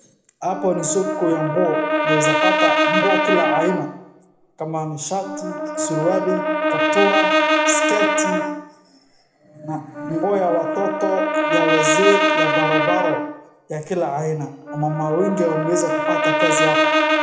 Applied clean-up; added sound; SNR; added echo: none; Brass instrument; -3 dB; reverberation time 0.7 s.